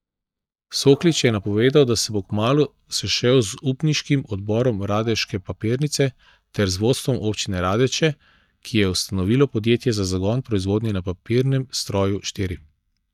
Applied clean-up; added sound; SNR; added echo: neural mask model DeepFilterNet 3.